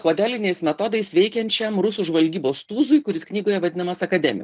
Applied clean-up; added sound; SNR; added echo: none; none; none; none.